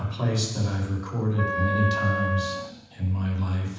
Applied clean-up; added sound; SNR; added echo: none; Wind instrument, woodwind instrument; 5 dB; reverberation time 1.1 s.